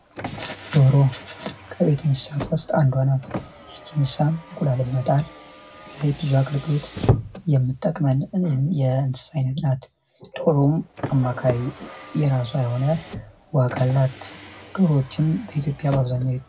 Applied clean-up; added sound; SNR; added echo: none; Car; 12 dB; reverberation time 0.4 s.